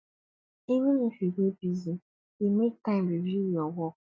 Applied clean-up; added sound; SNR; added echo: none; none; none; none.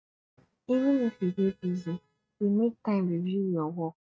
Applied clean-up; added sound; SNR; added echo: neural mask model RNNoise.